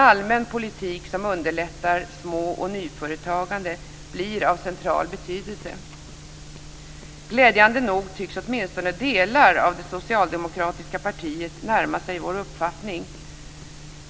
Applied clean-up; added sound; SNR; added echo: none; none; none; none.